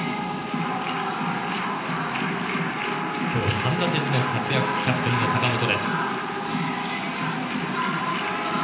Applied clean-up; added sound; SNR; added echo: none; Wind instrument, woodwind instrument; 11 dB; reverberation time 0.9 s.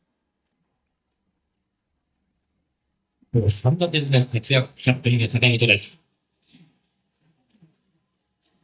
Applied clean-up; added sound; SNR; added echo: neural mask model DeepFilterNet 3.